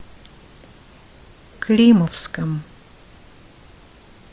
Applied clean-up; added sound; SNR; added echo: none; none; none; none.